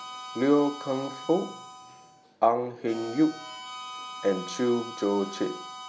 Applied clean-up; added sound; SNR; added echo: none; Harmonica; 13 dB; none.